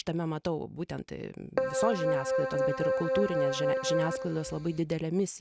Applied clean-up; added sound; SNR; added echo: none; Keyboard (musical); -3 dB; none.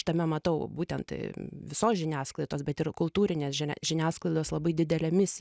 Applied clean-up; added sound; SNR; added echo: none; none; none; none.